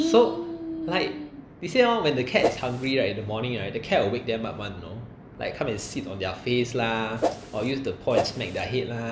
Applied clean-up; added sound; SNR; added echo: none; Whoosh, swoosh, swish; 3 dB; none.